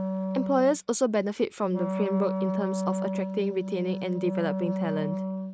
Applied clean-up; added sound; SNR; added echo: neural mask model RNNoise.